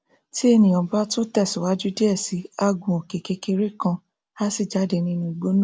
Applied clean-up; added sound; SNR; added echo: none; none; none; none.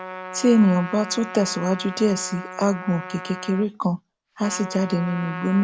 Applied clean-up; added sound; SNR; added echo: none; Trumpet; 13 dB; none.